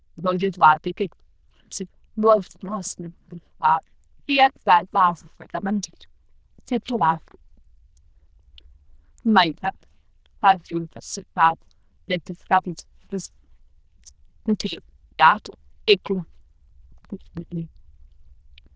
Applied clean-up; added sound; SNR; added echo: neural diffusion model UNIVERSE++.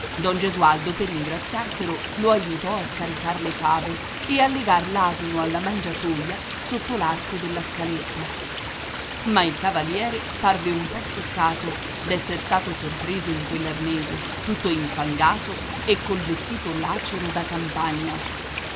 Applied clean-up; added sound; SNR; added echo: none; Stream; 5 dB; none.